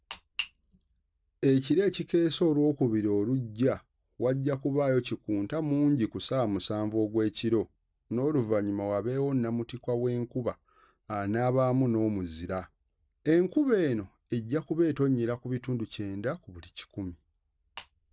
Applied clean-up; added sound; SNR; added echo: none; none; none; none.